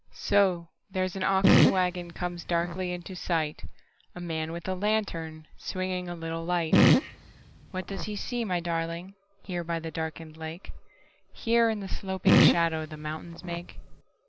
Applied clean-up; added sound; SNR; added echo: none; Fart; -4 dB; none.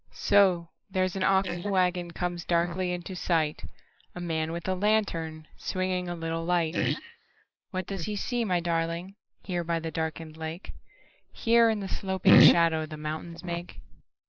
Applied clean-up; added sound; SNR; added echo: neural mask model Resemble Enhance denoiser.